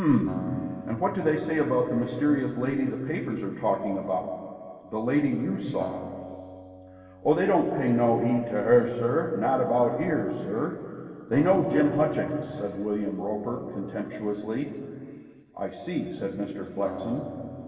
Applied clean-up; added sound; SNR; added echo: none; Acoustic guitar; 19 dB; reverberation time 2.4 s.